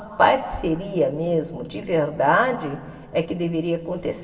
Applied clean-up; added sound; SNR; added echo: none; none; none; reverberation time 2.7 s.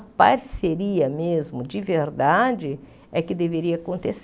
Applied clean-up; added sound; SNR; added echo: none; none; none; none.